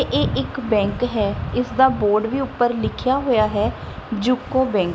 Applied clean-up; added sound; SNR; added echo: none; none; none; none.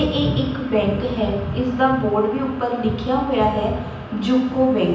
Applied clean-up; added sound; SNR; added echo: none; none; none; reverberation time 0.9 s.